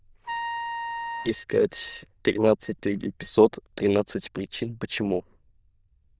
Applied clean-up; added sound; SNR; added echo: neural diffusion model UNIVERSE++.